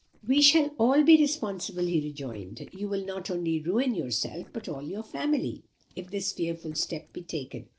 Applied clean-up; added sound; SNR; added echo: neural separator model SepFormer DNS4.